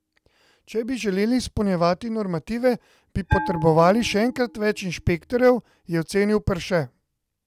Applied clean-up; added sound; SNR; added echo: none; Bell; 16 dB; none.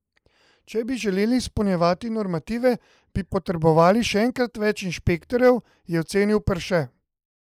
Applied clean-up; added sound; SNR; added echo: neural mask model Resemble Enhance denoiser.